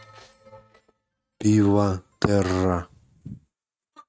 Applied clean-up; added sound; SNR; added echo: neural mask model RNNoise.